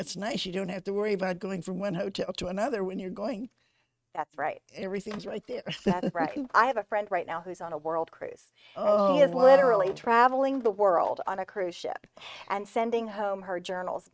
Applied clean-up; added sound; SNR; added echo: neural mask model RNNoise.